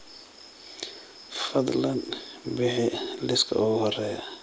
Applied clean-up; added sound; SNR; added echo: none; none; none; none.